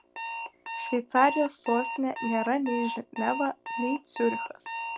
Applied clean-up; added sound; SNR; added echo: none; Alarm; 6 dB; none.